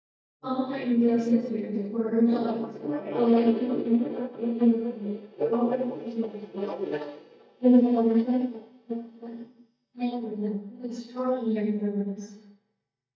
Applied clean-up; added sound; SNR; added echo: neural mask model DeepFilterNet 3.